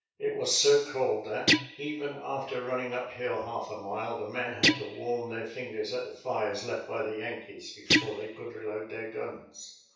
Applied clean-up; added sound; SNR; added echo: none; Guitar; -1 dB; reverberation time 0.6 s.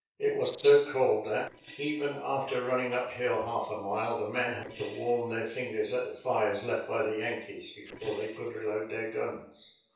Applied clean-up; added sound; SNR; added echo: neural separator model SepFormer DNS4.